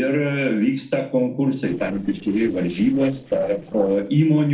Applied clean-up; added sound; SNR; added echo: neural separator model SepFormer DNS4.